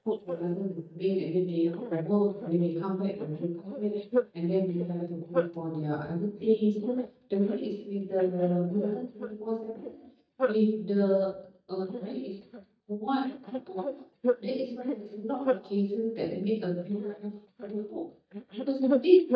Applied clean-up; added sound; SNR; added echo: neural mask model DeepFilterNet 3.